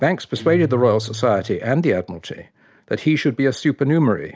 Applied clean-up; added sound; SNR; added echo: none; Guitar; 15 dB; none.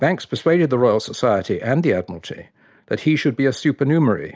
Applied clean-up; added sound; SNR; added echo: neural mask model Resemble Enhance denoiser.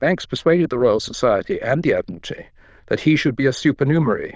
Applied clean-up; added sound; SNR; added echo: neural diffusion model UNIVERSE++.